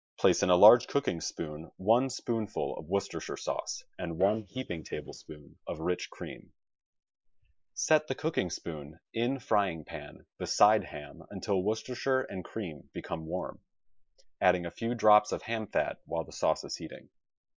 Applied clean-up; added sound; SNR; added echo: neural mask model Resemble Enhance denoiser.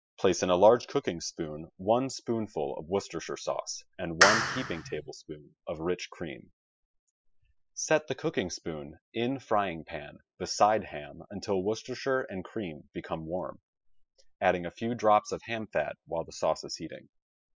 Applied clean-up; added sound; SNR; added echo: classical method spectral subtraction.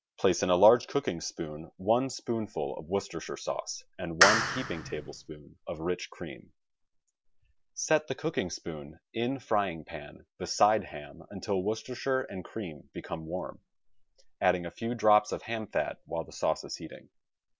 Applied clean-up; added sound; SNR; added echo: none; Clapping; -2 dB; none.